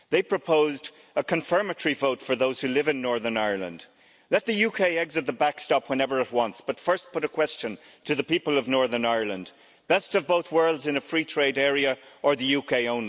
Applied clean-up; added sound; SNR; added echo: none; none; none; none.